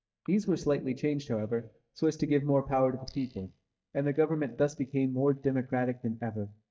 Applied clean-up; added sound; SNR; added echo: neural mask model DeepFilterNet 3.